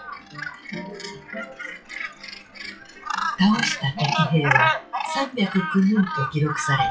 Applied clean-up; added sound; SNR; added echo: classical method WPE with log-MMSE.